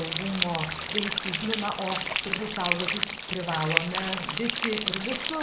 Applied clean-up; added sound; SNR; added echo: none; Rain; -1 dB; none.